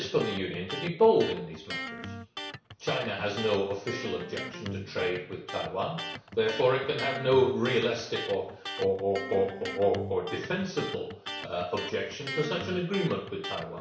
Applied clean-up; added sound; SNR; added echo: none; Electric guitar; 11 dB; reverberation time 0.6 s.